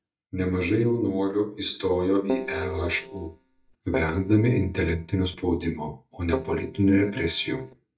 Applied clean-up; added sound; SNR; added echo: neural mask model DeepFilterNet 3.